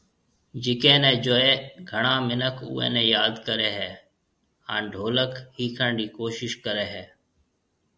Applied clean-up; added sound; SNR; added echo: none; none; none; none.